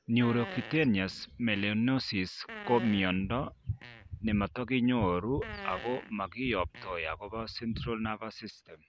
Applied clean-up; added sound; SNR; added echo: none; Fart; 15 dB; none.